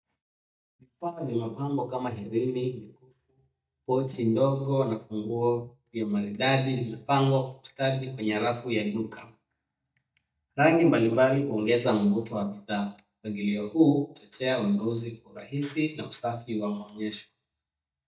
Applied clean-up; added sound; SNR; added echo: neural mask model DeepFilterNet 3.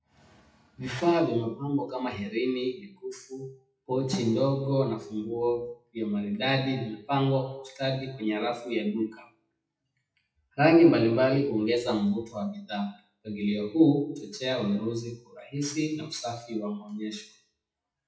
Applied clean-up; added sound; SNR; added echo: classical method WPE with log-MMSE.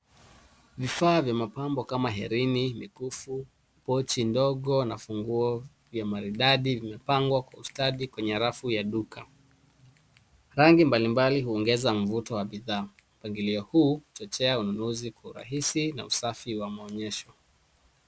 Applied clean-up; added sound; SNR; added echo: none; none; none; none.